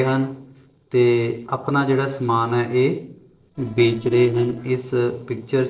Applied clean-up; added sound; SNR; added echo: neural separator model SepFormer DNS4.